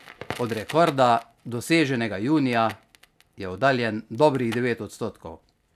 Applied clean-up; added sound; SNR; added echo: none; Crackle; 20 dB; none.